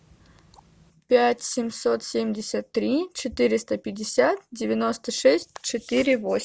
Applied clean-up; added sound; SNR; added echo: none; none; none; none.